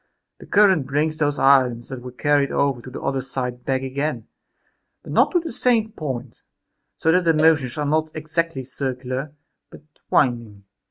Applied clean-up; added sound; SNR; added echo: none; Cowbell; 17 dB; none.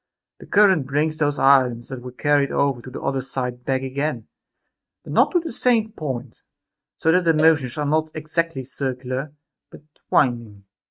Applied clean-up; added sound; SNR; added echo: neural mask model RNNoise.